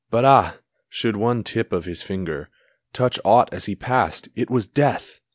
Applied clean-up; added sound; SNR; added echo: none; none; none; none.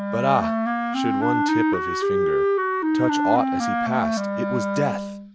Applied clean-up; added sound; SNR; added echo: none; Wind instrument, woodwind instrument; -5 dB; none.